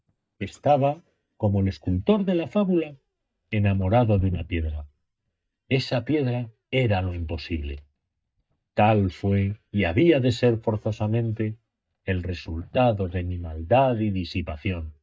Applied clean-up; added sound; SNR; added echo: neural mask model DeepFilterNet 3.